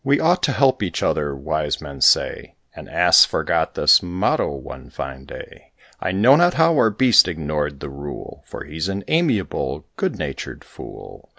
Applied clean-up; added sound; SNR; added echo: none; none; none; none.